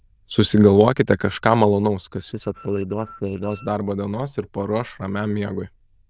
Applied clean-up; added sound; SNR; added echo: neural diffusion model UNIVERSE++.